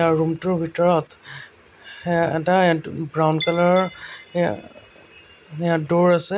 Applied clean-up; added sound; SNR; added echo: none; Chime; 16 dB; none.